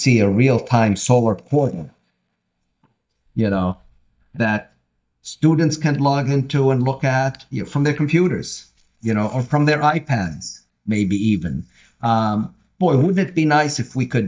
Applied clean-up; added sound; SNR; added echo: neural mask model DeepFilterNet 3.